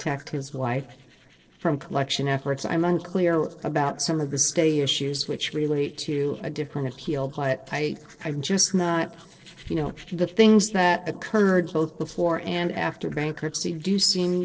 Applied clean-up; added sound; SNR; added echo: neural separator model SepFormer DNS4.